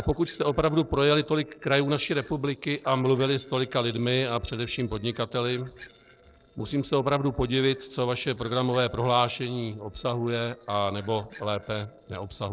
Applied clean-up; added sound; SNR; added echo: neural separator model SepFormer DNS4.